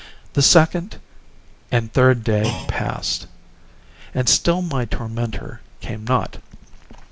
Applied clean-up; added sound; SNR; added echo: none; Thump, thud; 18 dB; none.